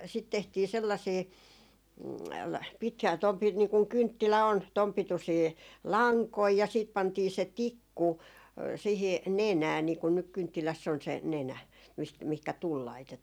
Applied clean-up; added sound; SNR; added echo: none; none; none; none.